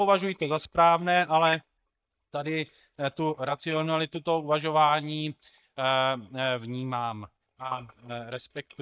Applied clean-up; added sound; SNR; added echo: neural mask model DeepFilterNet 3.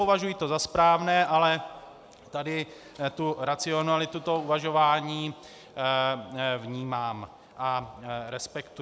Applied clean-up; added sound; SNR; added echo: none; none; none; none.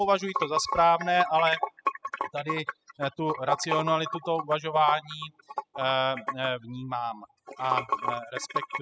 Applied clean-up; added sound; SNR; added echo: classical method spectral subtraction.